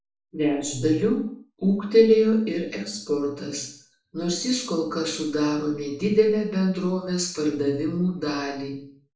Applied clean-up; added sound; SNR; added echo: none; none; none; reverberation time 0.5 s.